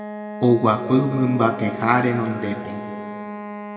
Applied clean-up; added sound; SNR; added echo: none; Wind instrument, woodwind instrument; 10 dB; reverberation time 2.2 s.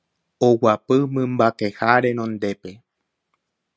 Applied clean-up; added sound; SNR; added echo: none; none; none; none.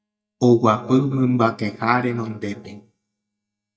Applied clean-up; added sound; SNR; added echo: neural mask model DeepFilterNet 3.